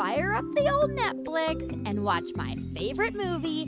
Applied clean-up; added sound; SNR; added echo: none; none; none; none.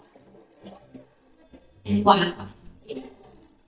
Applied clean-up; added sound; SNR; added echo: neural mask model DeepFilterNet 3.